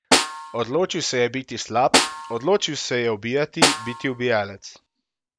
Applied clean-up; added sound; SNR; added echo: none; Snare drum; 1 dB; none.